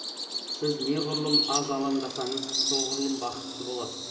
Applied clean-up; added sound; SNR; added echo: none; Bird vocalization, bird call, bird song; 1 dB; reverberation time 2.7 s.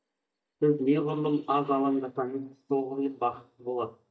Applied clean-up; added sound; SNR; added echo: neural mask model DeepFilterNet 3.